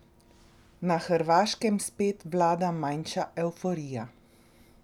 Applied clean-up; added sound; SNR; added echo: none; none; none; none.